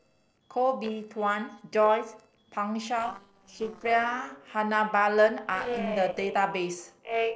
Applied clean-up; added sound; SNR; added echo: neural separator model SepFormer DNS4.